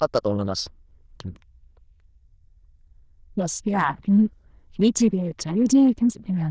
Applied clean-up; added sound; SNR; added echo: neural diffusion model UNIVERSE++.